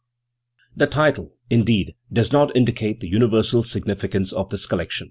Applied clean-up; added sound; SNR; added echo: none; none; none; none.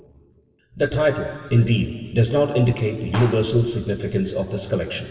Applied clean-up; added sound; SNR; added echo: none; Clapping; 16 dB; reverberation time 2.3 s.